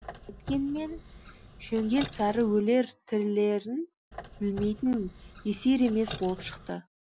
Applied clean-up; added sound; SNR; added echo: none; Squeak; 14 dB; none.